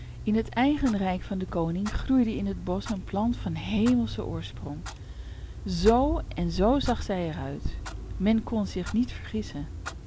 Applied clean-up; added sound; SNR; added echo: none; Clock; 9 dB; none.